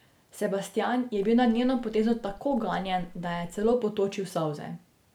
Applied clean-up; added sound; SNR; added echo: none; Water / Splash, splatter; 17 dB; none.